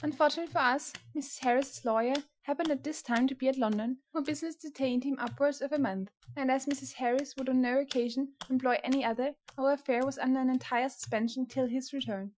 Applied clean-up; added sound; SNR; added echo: classical method Wiener filter.